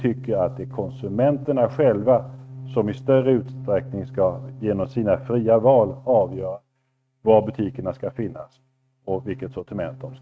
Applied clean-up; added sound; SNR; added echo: neural mask model RNNoise.